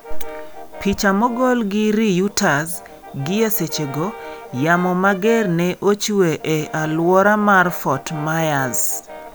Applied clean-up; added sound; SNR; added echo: none; Brass instrument; 17 dB; none.